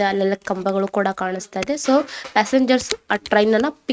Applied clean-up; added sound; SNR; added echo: neural mask model RNNoise.